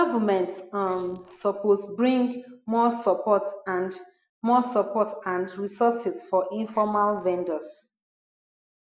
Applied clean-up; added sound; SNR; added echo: neural mask model Resemble Enhance denoiser.